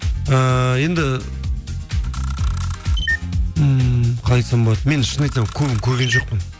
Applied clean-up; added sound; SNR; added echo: none; Camera; 11 dB; none.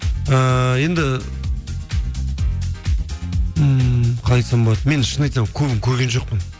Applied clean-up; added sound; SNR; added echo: none; none; none; none.